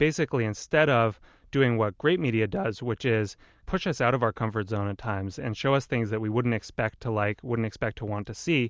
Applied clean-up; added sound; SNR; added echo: none; none; none; none.